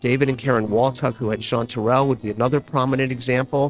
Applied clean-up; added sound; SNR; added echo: neural separator model SepFormer DNS4.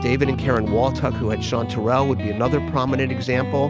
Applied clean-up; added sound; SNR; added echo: none; Guitar; 5 dB; none.